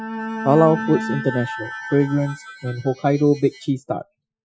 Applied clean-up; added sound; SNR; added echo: classical method Wiener filter.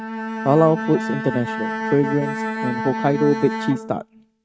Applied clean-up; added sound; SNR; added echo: neural mask model RNNoise.